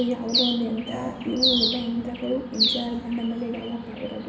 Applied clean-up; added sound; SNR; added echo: none; Bird; 1 dB; reverberation time 2.5 s.